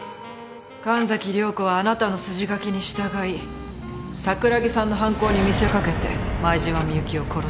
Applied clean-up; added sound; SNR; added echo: none; Wind instrument, woodwind instrument; 20 dB; none.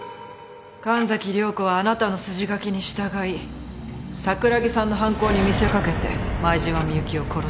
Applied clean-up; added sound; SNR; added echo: none; none; none; none.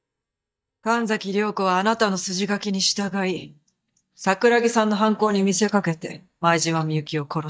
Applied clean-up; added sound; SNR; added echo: neural mask model DeepFilterNet 3.